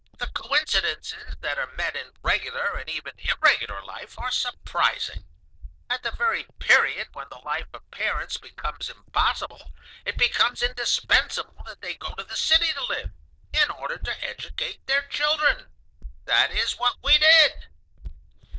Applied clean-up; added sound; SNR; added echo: neural diffusion model UNIVERSE++.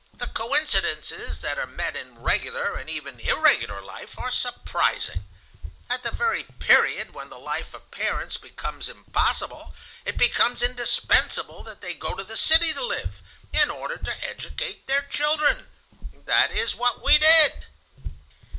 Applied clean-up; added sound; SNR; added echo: none; Walk, footsteps; 9 dB; none.